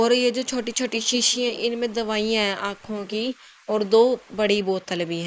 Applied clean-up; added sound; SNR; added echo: neural mask model Resemble Enhance denoiser.